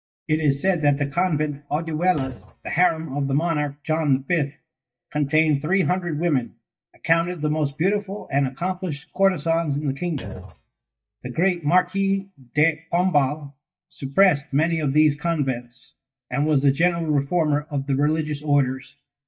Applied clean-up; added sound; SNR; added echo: neural mask model DeepFilterNet 3.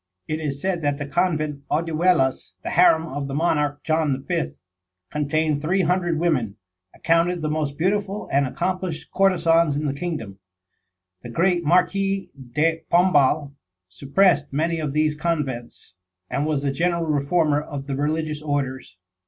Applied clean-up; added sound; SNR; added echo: none; none; none; none.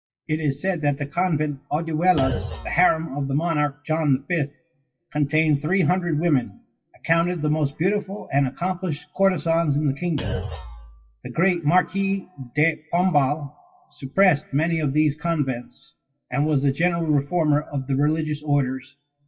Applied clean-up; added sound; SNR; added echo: classical method WPE with log-MMSE.